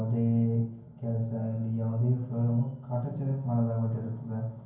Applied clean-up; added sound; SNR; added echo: none; none; none; reverberation time 0.9 s.